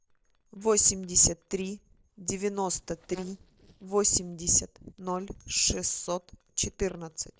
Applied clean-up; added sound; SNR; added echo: neural separator model SepFormer DNS4.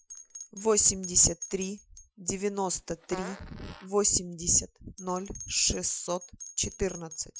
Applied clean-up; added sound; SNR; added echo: classical method Wiener filter.